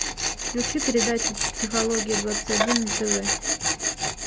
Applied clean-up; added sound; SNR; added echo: none; Tools; -2 dB; none.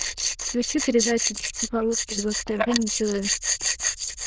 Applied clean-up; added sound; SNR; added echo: neural diffusion model UNIVERSE++.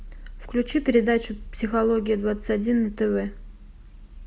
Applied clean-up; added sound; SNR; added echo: none; none; none; none.